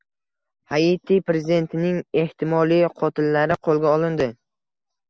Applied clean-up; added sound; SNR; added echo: none; none; none; none.